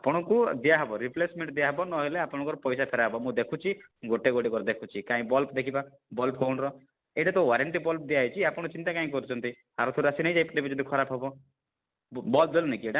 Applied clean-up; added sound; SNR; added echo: neural separator model SepFormer DNS4.